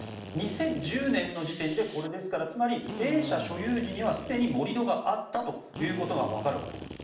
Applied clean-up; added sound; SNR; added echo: none; Drill; 12 dB; reverberation time 0.6 s.